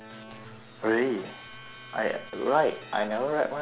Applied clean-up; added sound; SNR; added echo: none; Keyboard (musical); 18 dB; none.